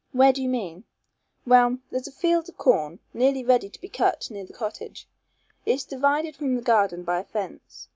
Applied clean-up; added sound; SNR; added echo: none; none; none; none.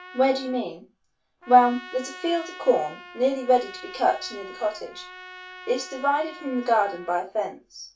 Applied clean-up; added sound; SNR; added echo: none; Trumpet; 18 dB; reverberation time 0.2 s.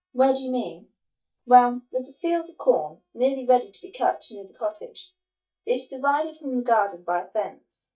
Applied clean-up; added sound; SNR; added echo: neural mask model DeepFilterNet 3.